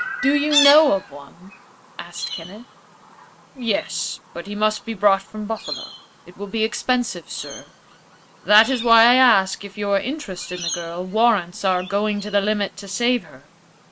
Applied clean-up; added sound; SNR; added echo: none; Chirp, tweet; 11 dB; none.